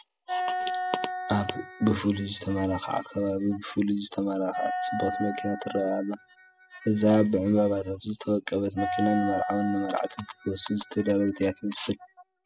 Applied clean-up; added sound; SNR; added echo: classical method spectral subtraction.